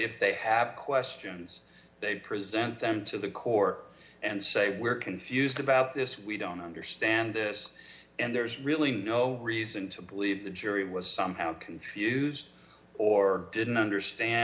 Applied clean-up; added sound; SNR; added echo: none; none; none; none.